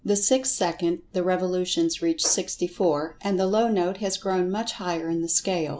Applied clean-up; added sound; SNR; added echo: none; none; none; none.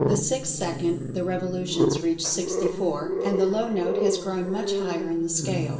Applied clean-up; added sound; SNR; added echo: none; Growling; 1 dB; reverberation time 1.0 s.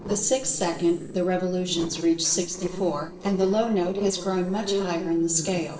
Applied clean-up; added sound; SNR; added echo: neural separator model SepFormer DNS4.